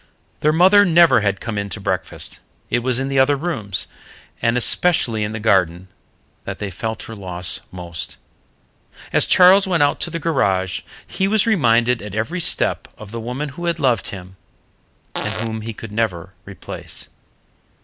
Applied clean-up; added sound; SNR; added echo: none; Fart; 8 dB; none.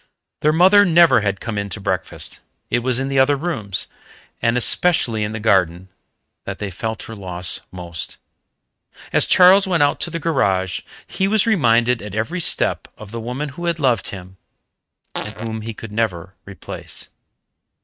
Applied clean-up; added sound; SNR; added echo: neural mask model RNNoise.